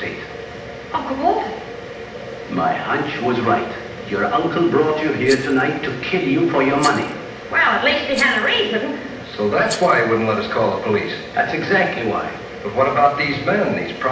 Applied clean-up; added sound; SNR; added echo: none; Rattle; 17 dB; reverberation time 0.8 s.